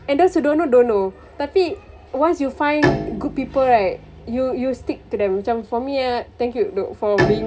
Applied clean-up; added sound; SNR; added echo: none; Bowed string instrument; 9 dB; reverberation time 0.3 s.